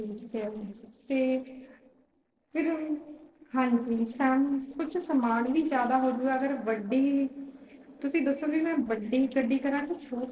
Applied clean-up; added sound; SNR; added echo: neural separator model SepFormer DNS4.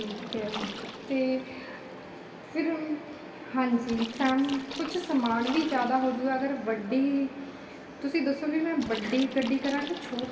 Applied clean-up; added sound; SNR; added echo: none; Splash, splatter; 15 dB; reverberation time 2.2 s.